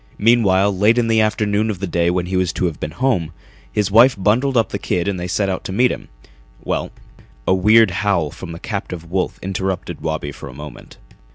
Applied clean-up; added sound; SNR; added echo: none; none; none; none.